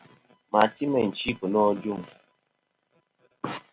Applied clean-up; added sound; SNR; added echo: none; none; none; none.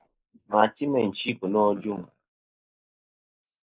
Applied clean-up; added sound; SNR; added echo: neural mask model Resemble Enhance denoiser.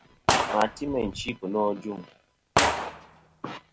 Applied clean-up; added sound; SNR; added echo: none; Gunshot, gunfire; -1 dB; none.